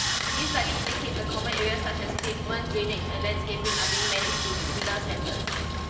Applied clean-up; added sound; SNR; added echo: none; Sawing; -4 dB; reverberation time 2.6 s.